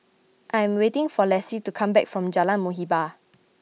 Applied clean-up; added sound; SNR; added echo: none; none; none; none.